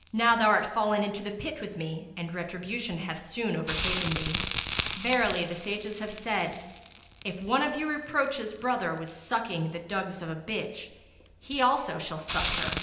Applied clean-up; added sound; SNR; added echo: none; Crackle; 4 dB; reverberation time 0.9 s.